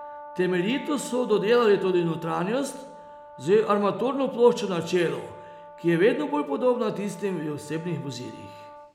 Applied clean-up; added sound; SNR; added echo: none; Brass instrument; 18 dB; none.